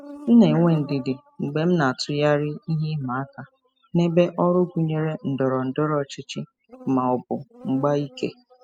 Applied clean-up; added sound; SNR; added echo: classical method spectral subtraction.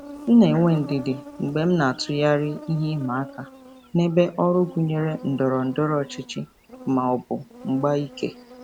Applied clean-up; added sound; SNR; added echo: none; Insect; 18 dB; none.